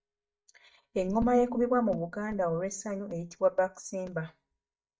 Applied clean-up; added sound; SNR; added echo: neural mask model DeepFilterNet 3.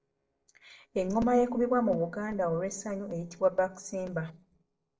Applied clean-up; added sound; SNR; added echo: neural separator model SepFormer DNS4.